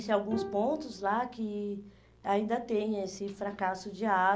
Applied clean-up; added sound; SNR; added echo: none; Bowed string instrument; 14 dB; none.